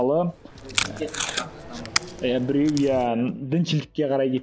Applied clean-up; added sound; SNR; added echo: none; Packing tape, duct tape; 7 dB; none.